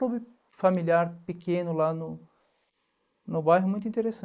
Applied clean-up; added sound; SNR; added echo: neural mask model Resemble Enhance denoiser.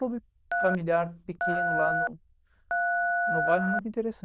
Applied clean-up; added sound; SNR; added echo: neural diffusion model UNIVERSE++.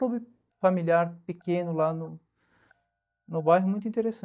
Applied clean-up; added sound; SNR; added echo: neural mask model DeepFilterNet 3.